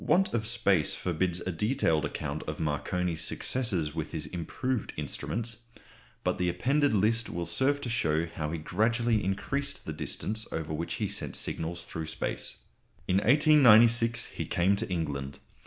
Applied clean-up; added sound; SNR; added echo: none; none; none; none.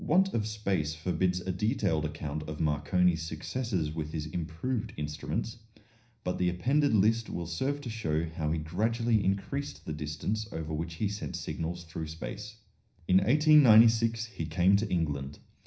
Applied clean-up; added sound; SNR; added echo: none; none; none; reverberation time 0.5 s.